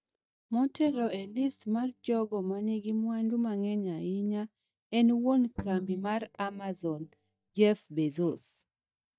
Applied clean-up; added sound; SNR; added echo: neural mask model DeepFilterNet 3.